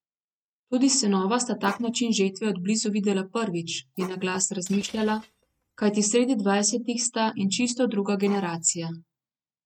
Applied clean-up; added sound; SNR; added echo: neural mask model RNNoise.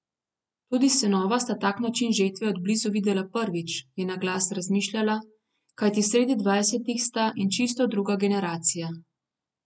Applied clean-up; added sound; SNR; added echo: none; none; none; none.